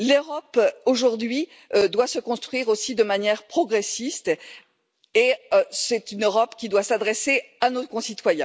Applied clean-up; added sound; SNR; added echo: none; none; none; none.